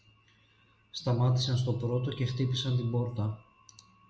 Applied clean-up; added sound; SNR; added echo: none; none; none; none.